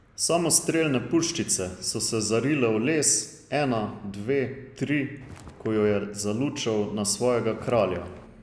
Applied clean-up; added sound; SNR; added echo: none; Walk, footsteps; 20 dB; none.